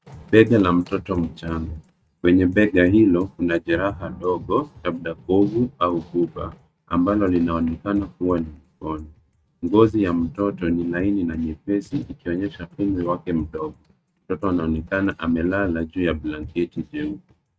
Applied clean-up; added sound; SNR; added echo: neural mask model RNNoise.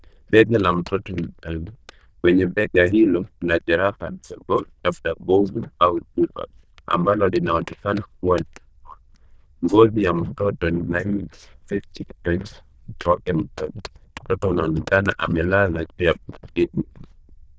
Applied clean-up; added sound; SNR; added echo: neural diffusion model UNIVERSE++.